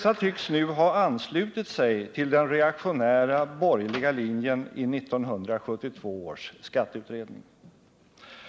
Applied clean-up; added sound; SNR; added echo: none; none; none; none.